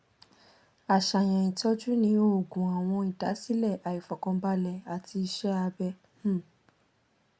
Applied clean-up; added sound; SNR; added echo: none; none; none; none.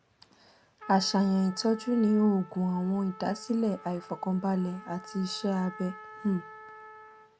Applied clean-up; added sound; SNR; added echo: none; Trumpet; 18 dB; none.